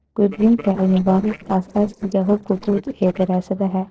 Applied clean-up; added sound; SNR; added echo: neural separator model SepFormer DNS4.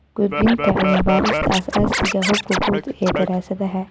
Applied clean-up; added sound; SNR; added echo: none; Scratching (performance technique); 1 dB; none.